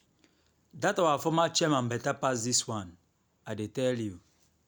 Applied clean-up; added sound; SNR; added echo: none; none; none; none.